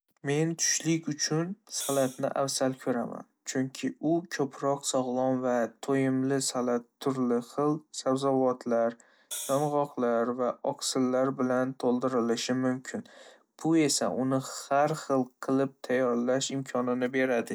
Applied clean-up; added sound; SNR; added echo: none; Hi-hat; 12 dB; none.